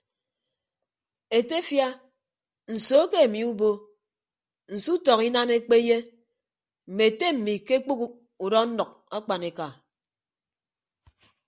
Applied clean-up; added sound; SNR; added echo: none; none; none; none.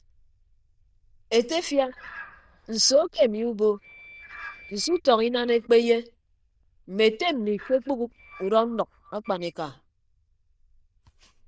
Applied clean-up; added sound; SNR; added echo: neural diffusion model UNIVERSE++.